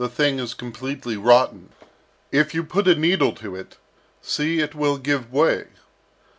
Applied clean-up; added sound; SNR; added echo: none; none; none; none.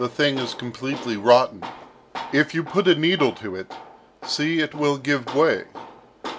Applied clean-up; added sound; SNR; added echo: none; Tools; 15 dB; none.